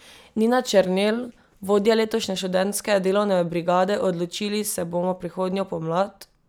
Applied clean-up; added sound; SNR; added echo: none; none; none; none.